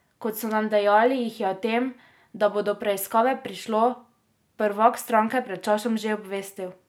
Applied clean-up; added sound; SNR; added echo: none; none; none; none.